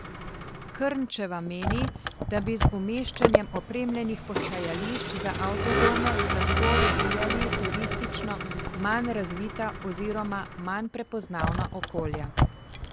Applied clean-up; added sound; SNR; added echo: none; Vehicle; -3 dB; none.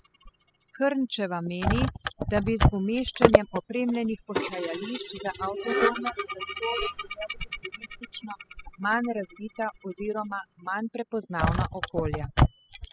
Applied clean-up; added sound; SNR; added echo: classical method spectral subtraction.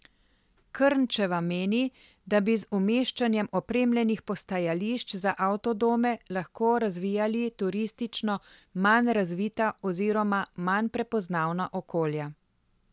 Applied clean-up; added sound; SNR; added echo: none; none; none; none.